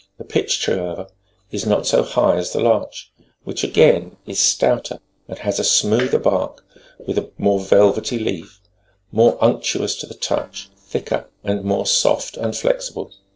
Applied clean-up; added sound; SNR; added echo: neural separator model SepFormer DNS4.